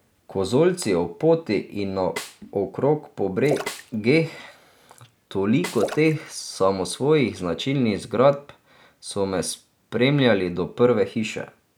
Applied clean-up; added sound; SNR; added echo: none; Splash, splatter + Snare drum; 14 dB; none.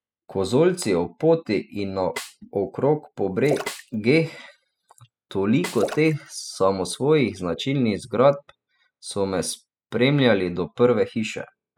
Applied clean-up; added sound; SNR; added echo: classical method spectral subtraction.